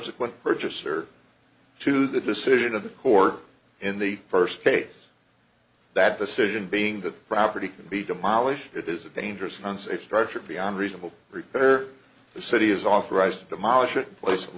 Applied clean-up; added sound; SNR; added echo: none; none; none; none.